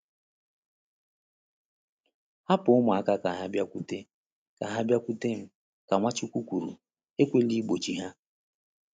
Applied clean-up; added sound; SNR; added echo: none; none; none; none.